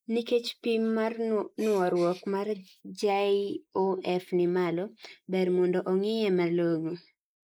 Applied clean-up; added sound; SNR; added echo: neural mask model Resemble Enhance denoiser.